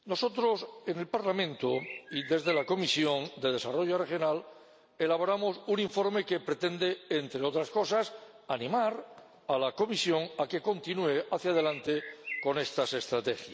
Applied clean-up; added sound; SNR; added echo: none; Bird; 13 dB; none.